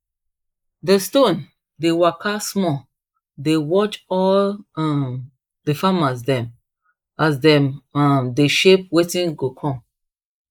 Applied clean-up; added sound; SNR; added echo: neural mask model Resemble Enhance denoiser.